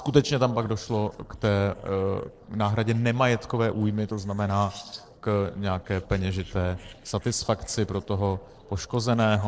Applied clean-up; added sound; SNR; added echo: neural separator model SepFormer DNS4.